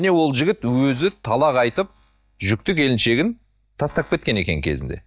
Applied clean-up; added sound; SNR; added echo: neural mask model DeepFilterNet 3.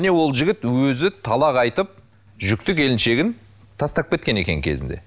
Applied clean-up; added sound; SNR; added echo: none; none; none; none.